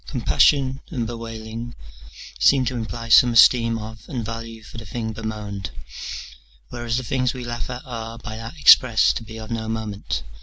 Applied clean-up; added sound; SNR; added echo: none; none; none; none.